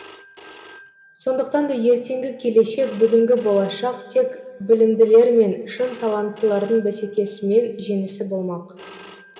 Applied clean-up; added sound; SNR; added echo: none; Telephone; 19 dB; reverberation time 1.9 s.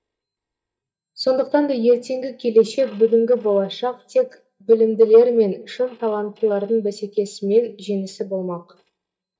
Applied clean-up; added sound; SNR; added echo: neural mask model DeepFilterNet 3.